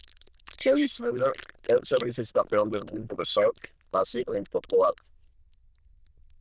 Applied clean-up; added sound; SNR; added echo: neural diffusion model UNIVERSE++.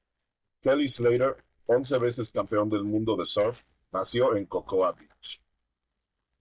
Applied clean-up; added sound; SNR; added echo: neural mask model DeepFilterNet 3.